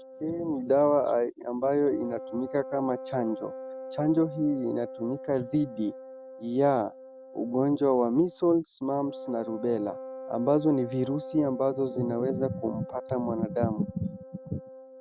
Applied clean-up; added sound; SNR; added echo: none; Wind instrument, woodwind instrument; 14 dB; none.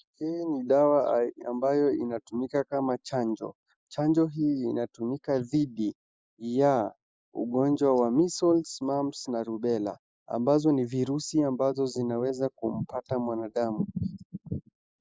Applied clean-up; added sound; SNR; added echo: neural mask model Resemble Enhance denoiser.